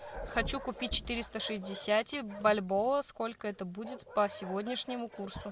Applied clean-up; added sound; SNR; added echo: none; none; none; none.